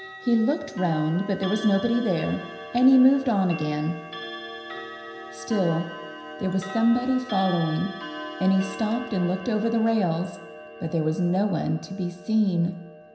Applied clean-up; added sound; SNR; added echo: none; Clock; 13 dB; reverberation time 0.9 s.